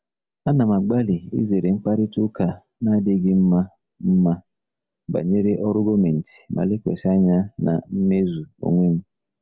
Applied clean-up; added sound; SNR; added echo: none; none; none; none.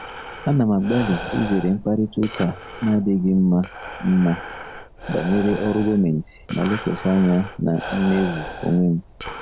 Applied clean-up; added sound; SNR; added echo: none; Breathing; 13 dB; none.